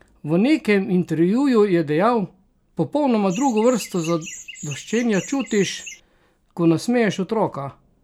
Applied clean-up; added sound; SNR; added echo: none; Chirp, tweet; 16 dB; none.